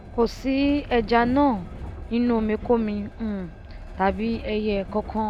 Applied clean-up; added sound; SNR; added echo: none; Train; 12 dB; none.